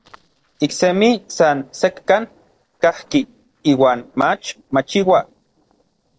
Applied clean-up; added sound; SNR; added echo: neural separator model SepFormer DNS4.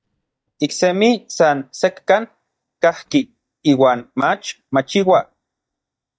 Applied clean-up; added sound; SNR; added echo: neural mask model DeepFilterNet 3.